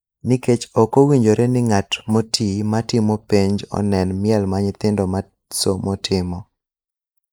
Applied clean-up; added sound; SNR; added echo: neural mask model Resemble Enhance denoiser.